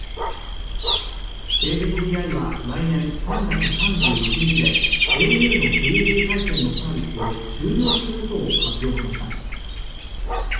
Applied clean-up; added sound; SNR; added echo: none; Bird / Dog; -2 dB; reverberation time 1.2 s.